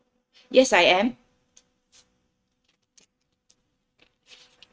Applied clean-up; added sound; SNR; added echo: neural mask model RNNoise.